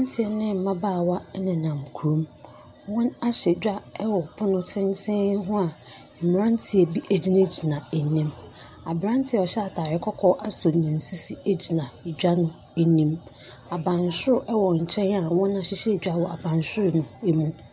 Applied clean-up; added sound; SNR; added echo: none; none; none; none.